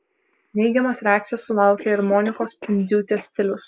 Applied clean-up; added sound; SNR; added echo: neural mask model Resemble Enhance denoiser.